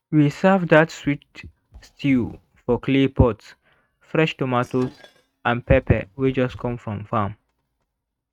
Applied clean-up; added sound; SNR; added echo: neural mask model RNNoise.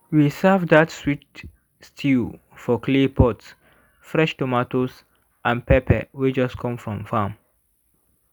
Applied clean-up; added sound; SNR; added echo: none; none; none; none.